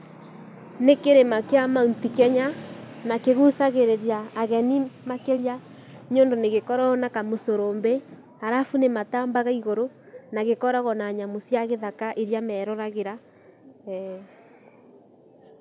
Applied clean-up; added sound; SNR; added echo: none; none; none; none.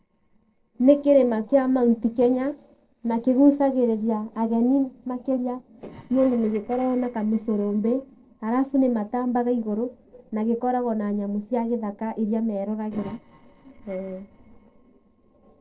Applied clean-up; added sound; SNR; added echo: neural separator model SepFormer DNS4.